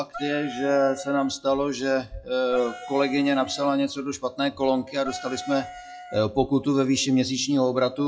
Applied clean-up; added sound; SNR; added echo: classical method WPE with log-MMSE.